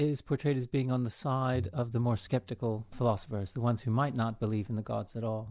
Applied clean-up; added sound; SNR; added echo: none; Bowed string instrument; 15 dB; none.